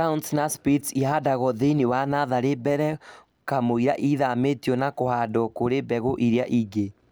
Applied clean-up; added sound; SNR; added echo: none; none; none; none.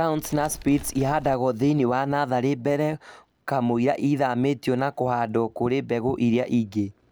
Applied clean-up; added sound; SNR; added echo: none; Animal; 17 dB; none.